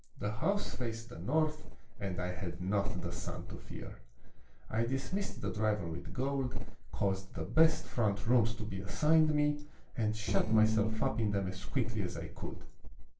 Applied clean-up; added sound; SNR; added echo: neural separator model SepFormer DNS4.